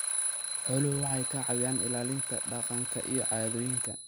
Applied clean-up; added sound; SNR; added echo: none; Alarm; -1 dB; none.